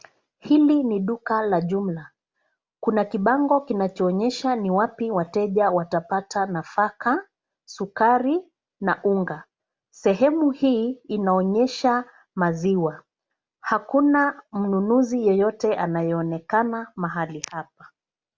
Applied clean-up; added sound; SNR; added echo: none; none; none; none.